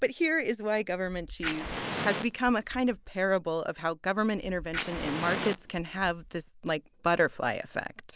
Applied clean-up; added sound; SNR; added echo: none; Fire; 7 dB; none.